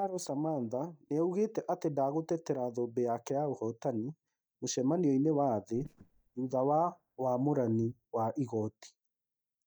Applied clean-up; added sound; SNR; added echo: neural mask model DeepFilterNet 3.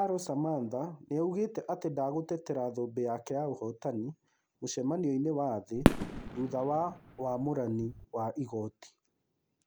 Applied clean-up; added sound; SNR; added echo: none; Fireworks; -1 dB; none.